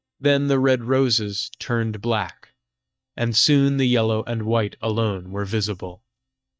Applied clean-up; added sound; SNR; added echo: neural mask model DeepFilterNet 3.